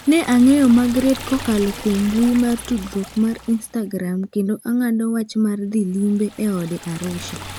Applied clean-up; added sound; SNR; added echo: none; Liquid; 16 dB; none.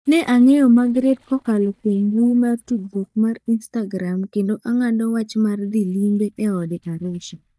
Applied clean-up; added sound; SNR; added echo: neural mask model DeepFilterNet 3.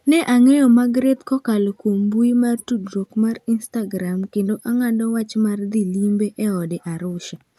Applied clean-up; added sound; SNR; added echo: none; none; none; none.